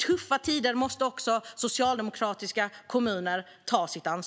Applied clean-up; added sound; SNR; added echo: none; none; none; none.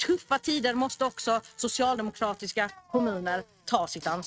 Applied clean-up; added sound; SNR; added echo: neural mask model RNNoise.